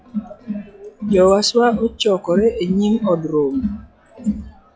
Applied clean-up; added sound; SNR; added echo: classical method log-MMSE.